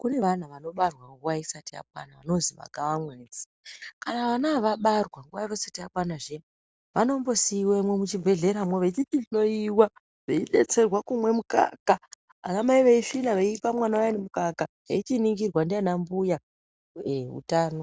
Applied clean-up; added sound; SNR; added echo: none; none; none; none.